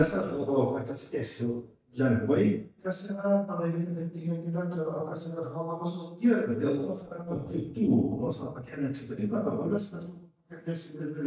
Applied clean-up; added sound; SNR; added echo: neural mask model DeepFilterNet 3.